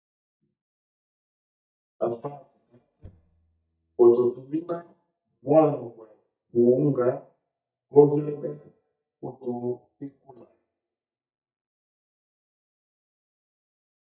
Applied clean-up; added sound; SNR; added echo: neural mask model DeepFilterNet 3.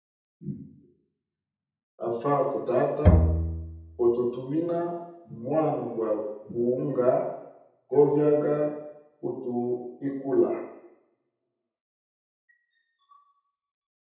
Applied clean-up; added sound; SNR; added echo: none; Bowed string instrument; -4 dB; reverberation time 0.8 s.